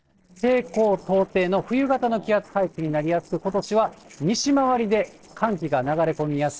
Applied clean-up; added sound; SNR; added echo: neural separator model SepFormer DNS4.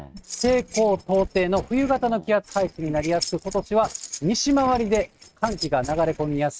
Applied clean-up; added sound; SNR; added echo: neural mask model RNNoise.